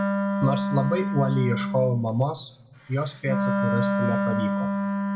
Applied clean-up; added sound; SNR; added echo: none; Wind instrument, woodwind instrument; 0 dB; reverberation time 0.4 s.